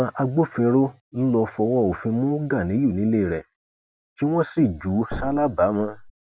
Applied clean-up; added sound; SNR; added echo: none; Thump, thud; 12 dB; none.